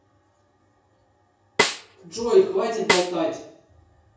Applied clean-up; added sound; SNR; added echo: none; Snare drum; 2 dB; reverberation time 0.6 s.